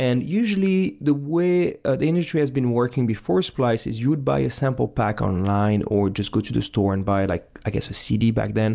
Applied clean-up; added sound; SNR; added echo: none; none; none; none.